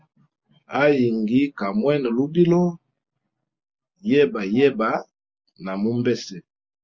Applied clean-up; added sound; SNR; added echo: none; none; none; none.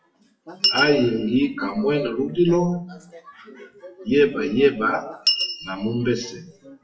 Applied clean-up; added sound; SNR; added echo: classical method WPE with log-MMSE.